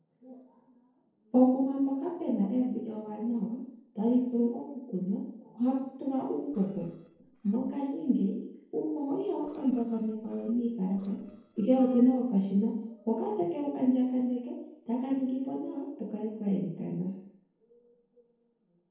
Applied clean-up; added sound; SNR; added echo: neural separator model SepFormer DNS4.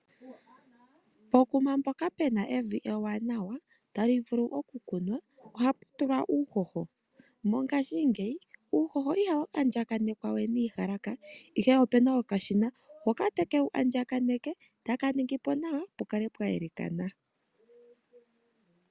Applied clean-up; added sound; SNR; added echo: none; none; none; none.